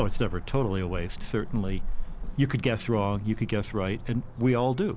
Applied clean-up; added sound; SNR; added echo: none; Cricket / Motor vehicle (road); 4 dB; none.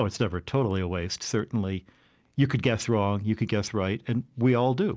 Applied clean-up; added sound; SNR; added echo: none; none; none; none.